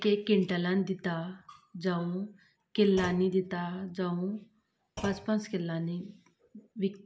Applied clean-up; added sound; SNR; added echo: none; Thump, thud; 17 dB; none.